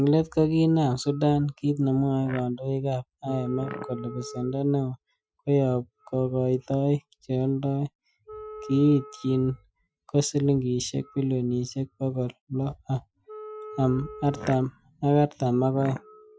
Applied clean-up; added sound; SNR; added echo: classical method Wiener filter.